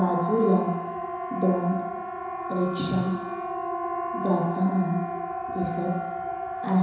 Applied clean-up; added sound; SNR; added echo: none; Siren; 4 dB; reverberation time 1.0 s.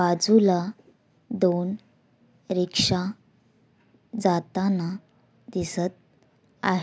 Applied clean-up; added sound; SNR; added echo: none; none; none; none.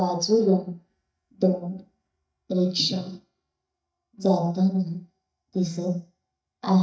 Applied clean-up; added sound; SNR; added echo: neural mask model DeepFilterNet 3.